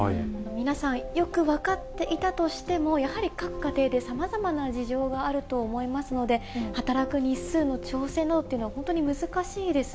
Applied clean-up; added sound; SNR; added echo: none; none; none; none.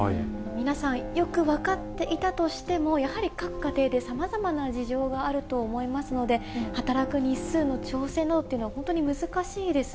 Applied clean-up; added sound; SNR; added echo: none; Bowed string instrument; 16 dB; none.